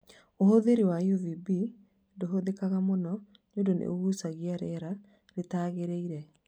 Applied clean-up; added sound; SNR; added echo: none; none; none; none.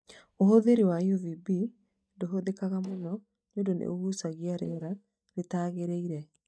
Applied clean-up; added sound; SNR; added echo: neural mask model DeepFilterNet 3.